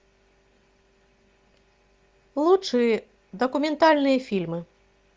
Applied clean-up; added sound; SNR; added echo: none; none; none; none.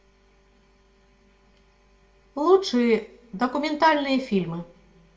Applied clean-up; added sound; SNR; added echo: none; none; none; reverberation time 0.4 s.